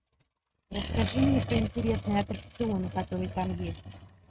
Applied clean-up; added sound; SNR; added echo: neural mask model RNNoise.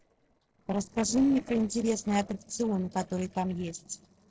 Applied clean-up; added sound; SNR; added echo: neural separator model SepFormer DNS4.